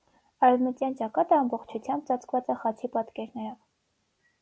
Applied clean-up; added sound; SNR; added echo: none; none; none; none.